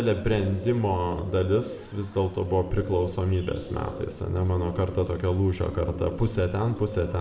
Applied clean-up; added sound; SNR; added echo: none; Bird; 14 dB; reverberation time 0.7 s.